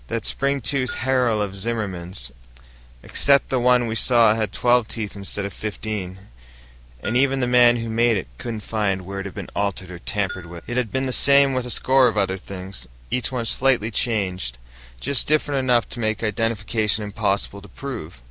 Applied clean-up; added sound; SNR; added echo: none; Bell; 20 dB; none.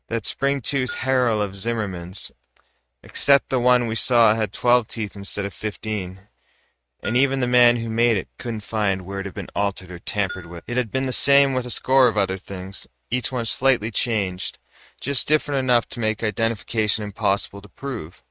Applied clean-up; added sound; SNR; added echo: neural mask model RNNoise.